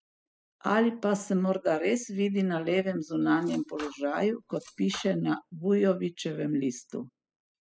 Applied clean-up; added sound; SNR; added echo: classical method spectral subtraction.